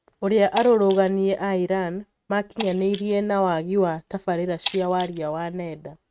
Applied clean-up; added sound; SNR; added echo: neural mask model RNNoise.